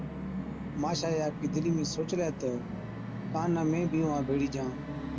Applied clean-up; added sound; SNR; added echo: none; Musical instrument; 5 dB; none.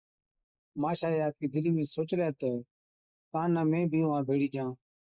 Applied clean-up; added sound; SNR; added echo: neural mask model Resemble Enhance denoiser.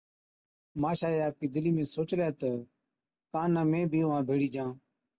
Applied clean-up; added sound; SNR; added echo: none; none; none; none.